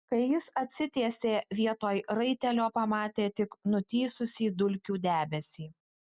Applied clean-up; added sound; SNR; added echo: none; none; none; none.